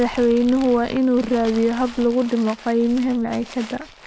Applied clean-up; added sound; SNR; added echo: none; Crumpling, crinkling + Dog; 18 dB; none.